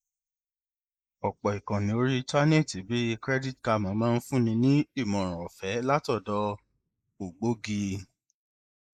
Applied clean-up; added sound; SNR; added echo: neural mask model Resemble Enhance denoiser.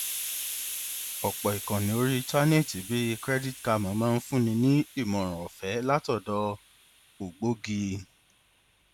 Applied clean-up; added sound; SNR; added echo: none; Hiss; 12 dB; none.